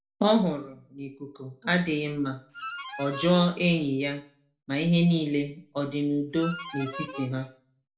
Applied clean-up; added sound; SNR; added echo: none; Harmonica; 11 dB; reverberation time 0.4 s.